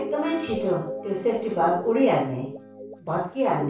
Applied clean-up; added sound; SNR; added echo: none; Guitar; 11 dB; reverberation time 0.4 s.